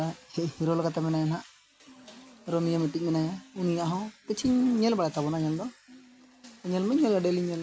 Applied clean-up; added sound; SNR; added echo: none; none; none; none.